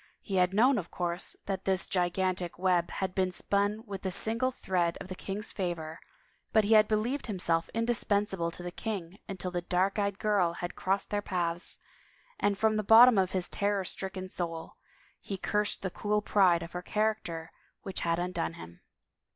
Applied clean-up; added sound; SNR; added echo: none; none; none; none.